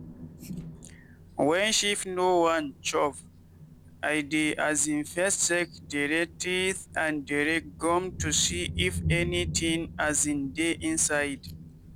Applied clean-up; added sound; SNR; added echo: none; Thunder; 11 dB; none.